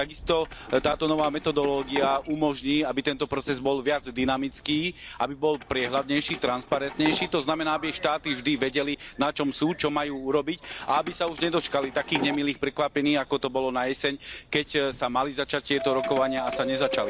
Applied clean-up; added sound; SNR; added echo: none; Keys jangling + Subway, metro, underground; 11 dB; none.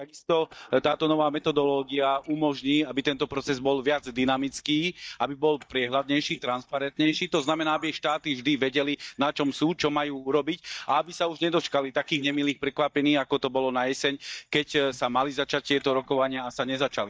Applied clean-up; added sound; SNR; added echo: neural mask model DeepFilterNet 3.